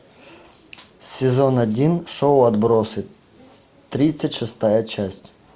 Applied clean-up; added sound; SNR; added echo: none; none; none; none.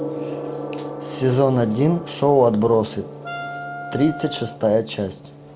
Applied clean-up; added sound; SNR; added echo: none; Gong + Wind instrument, woodwind instrument; 10 dB; none.